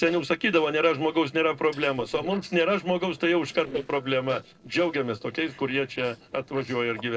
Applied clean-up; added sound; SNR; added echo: neural separator model SepFormer DNS4.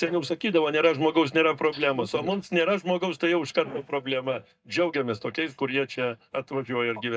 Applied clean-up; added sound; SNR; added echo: neural mask model DeepFilterNet 3.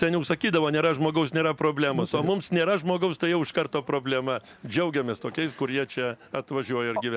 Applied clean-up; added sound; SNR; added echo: none; none; none; none.